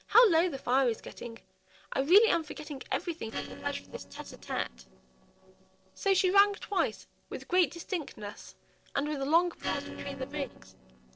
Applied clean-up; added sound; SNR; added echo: neural separator model SepFormer DNS4.